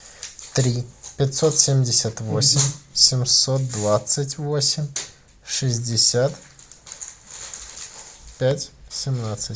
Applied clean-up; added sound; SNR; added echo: none; none; none; none.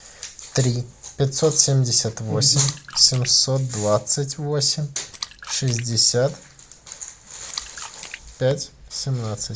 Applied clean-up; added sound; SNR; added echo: none; Splash, splatter; 18 dB; none.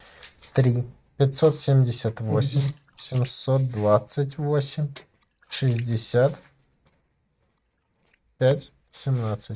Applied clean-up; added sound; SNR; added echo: neural mask model RNNoise.